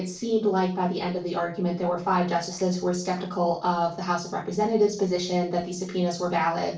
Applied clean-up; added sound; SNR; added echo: neural separator model SepFormer DNS4.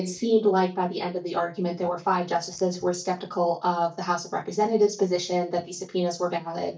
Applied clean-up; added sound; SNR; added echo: neural mask model DeepFilterNet 3.